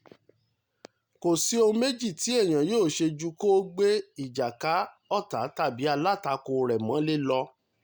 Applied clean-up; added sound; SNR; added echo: none; none; none; none.